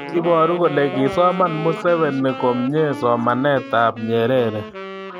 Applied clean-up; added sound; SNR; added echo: none; Wind instrument, woodwind instrument; 13 dB; none.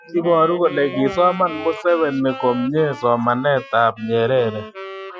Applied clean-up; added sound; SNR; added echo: classical method Wiener filter.